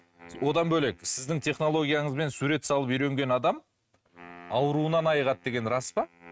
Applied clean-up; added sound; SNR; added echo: neural mask model RNNoise.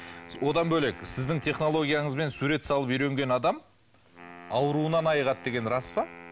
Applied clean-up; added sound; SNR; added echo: none; Wind instrument, woodwind instrument; 20 dB; none.